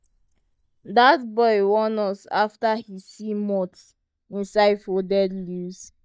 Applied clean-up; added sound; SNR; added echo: neural mask model DeepFilterNet 3.